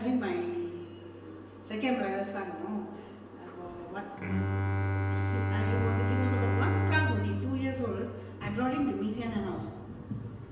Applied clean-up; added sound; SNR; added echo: none; Bowed string instrument; -1 dB; reverberation time 1.0 s.